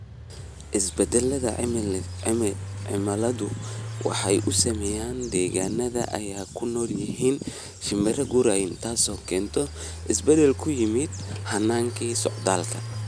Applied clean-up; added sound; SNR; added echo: none; Engine; 10 dB; none.